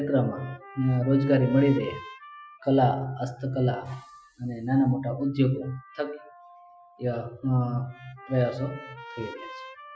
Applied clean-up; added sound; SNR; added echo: classical method Wiener filter.